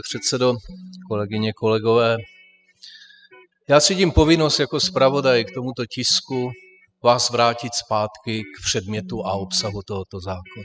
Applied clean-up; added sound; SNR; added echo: classical method spectral subtraction.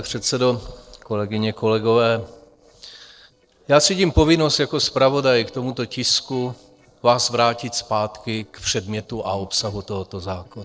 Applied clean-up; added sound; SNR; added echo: neural separator model SepFormer DNS4.